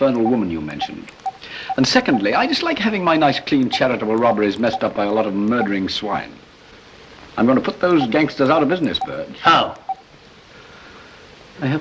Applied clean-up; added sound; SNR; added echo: none; Telephone; 12 dB; none.